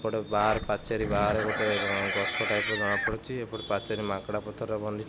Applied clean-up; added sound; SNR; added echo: none; Livestock, farm animals, working animals; 2 dB; none.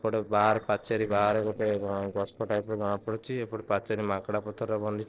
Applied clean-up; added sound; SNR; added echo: neural separator model SepFormer DNS4.